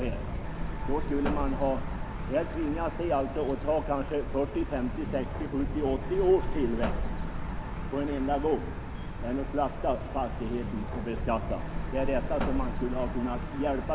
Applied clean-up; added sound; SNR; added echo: none; Truck; 1 dB; none.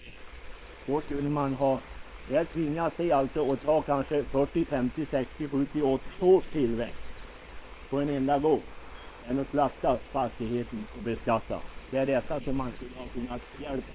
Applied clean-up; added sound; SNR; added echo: neural separator model SepFormer WHAM!.